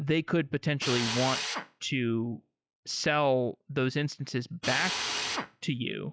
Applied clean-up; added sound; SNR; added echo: classical method log-MMSE.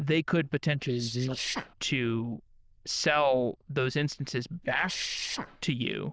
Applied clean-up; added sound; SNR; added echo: neural diffusion model UNIVERSE++.